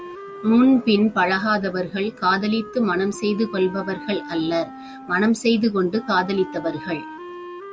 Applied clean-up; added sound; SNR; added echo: none; Wind instrument, woodwind instrument; 16 dB; none.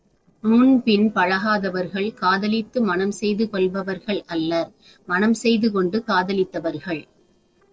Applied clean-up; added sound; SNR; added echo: neural separator model SepFormer DNS4.